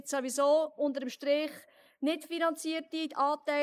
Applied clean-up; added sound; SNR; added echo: neural mask model Resemble Enhance denoiser.